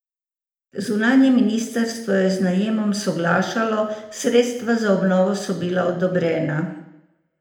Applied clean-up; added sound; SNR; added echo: none; none; none; reverberation time 0.8 s.